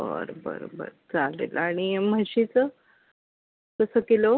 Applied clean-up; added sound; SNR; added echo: none; none; none; none.